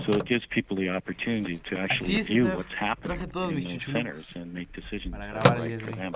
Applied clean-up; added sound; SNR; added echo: none; Telephone; 1 dB; none.